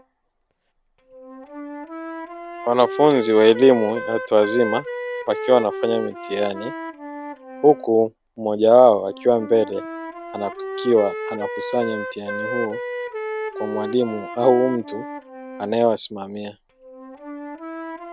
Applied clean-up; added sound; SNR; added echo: none; Wind instrument, woodwind instrument; 11 dB; none.